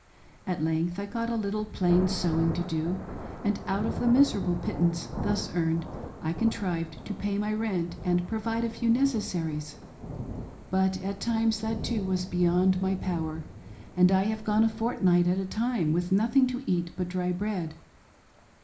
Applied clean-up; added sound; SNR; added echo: none; Thunder / Rain; 11 dB; reverberation time 0.4 s.